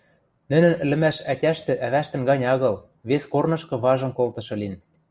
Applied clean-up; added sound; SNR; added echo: none; none; none; none.